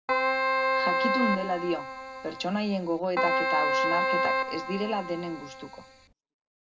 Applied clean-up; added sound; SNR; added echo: none; Keyboard (musical); -4 dB; reverberation time 0.2 s.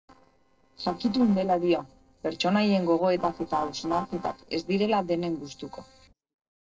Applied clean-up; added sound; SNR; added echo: neural separator model SepFormer DNS4.